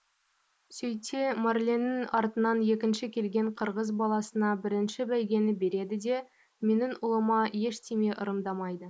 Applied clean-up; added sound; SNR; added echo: neural mask model Resemble Enhance denoiser.